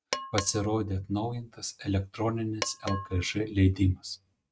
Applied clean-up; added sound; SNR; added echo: neural mask model RNNoise.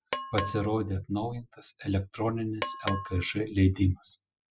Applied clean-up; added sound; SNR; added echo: classical method spectral subtraction.